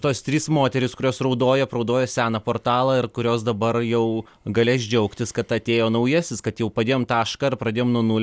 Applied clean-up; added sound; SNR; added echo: none; none; none; none.